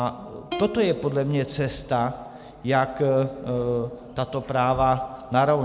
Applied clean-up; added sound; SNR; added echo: none; Plucked string instrument; 16 dB; none.